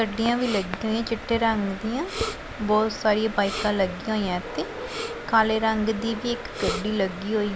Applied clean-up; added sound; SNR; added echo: none; Respiratory sounds; 13 dB; none.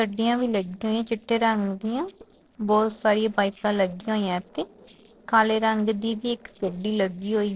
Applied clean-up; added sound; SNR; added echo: neural separator model SepFormer DNS4.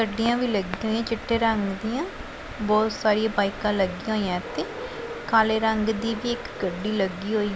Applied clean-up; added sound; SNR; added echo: none; none; none; none.